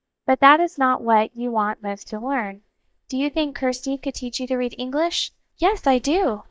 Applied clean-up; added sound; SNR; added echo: neural mask model DeepFilterNet 3.